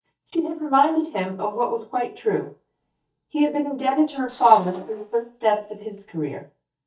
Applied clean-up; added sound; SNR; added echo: neural mask model DeepFilterNet 3.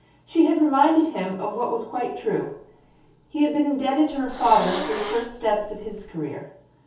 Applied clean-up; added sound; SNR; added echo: none; Hiss; 9 dB; reverberation time 0.6 s.